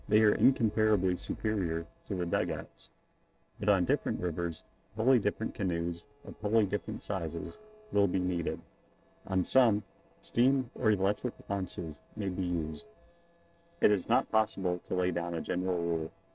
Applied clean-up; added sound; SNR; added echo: neural separator model SepFormer DNS4.